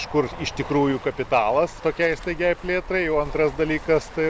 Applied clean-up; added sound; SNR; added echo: none; Waves, surf; 16 dB; none.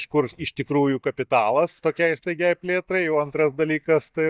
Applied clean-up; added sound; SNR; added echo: neural mask model DeepFilterNet 3.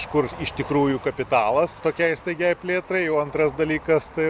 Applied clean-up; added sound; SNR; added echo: none; none; none; none.